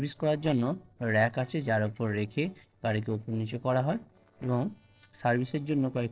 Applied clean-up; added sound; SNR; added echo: neural separator model SepFormer DNS4.